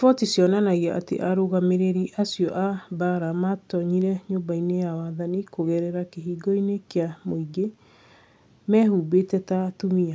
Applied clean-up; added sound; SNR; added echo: none; none; none; none.